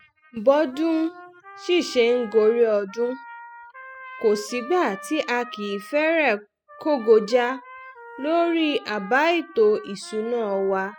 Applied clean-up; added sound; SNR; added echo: classical method spectral subtraction.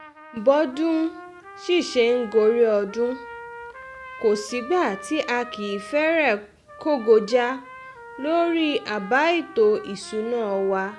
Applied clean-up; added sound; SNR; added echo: none; Trumpet; 17 dB; none.